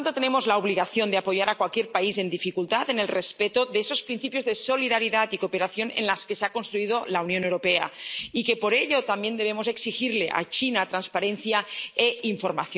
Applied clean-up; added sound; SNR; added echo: none; none; none; none.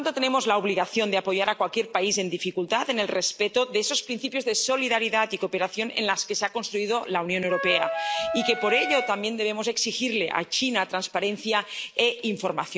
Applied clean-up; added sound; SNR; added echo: none; Wind instrument, woodwind instrument; 3 dB; none.